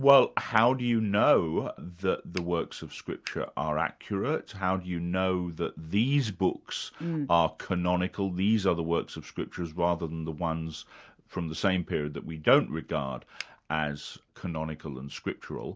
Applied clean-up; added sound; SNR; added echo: none; Finger snapping; 15 dB; none.